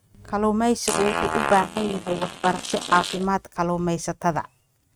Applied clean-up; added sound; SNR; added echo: neural mask model RNNoise.